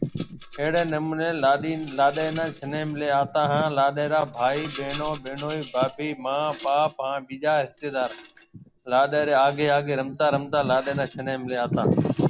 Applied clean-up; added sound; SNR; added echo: none; Rattle; 18 dB; none.